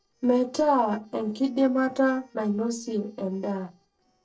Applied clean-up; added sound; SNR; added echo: neural separator model SepFormer DNS4.